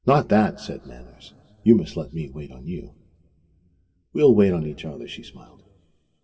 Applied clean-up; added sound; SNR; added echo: none; none; none; reverberation time 2.3 s.